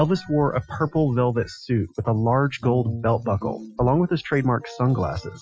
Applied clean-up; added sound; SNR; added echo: classical method Wiener filter.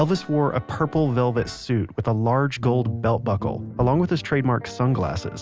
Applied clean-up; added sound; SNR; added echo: none; none; none; none.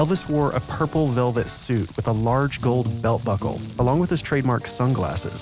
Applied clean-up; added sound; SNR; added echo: none; Rain; 18 dB; none.